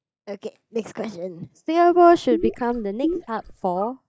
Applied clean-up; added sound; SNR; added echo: neural mask model DeepFilterNet 3.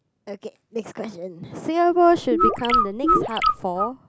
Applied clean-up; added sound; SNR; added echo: none; Bird + Gurgling; -2 dB; none.